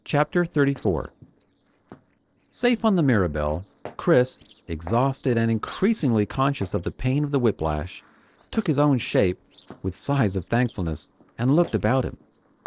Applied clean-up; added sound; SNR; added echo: neural separator model SepFormer DNS4.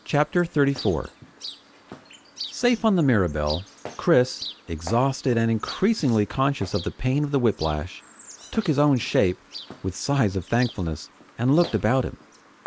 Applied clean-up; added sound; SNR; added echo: none; Walk, footsteps + Chirp, tweet; 18 dB; none.